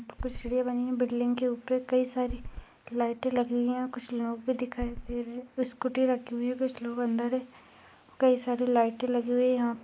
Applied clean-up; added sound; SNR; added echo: neural mask model Resemble Enhance denoiser.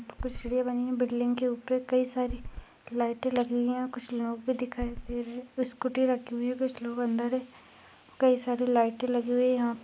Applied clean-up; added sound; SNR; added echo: none; Run; 10 dB; none.